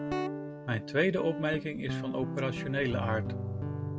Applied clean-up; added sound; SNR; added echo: none; Guitar; 3 dB; none.